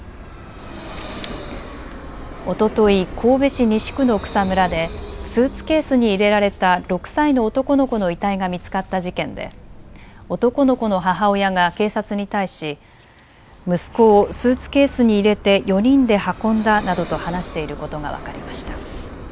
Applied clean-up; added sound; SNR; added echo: none; Vehicle; 15 dB; none.